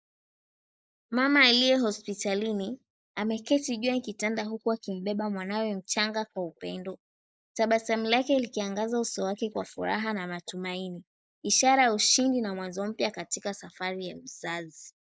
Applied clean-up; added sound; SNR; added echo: neural mask model Resemble Enhance denoiser.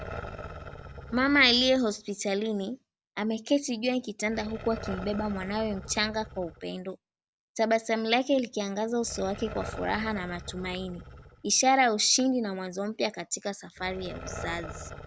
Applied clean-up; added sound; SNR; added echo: none; Growling; 15 dB; none.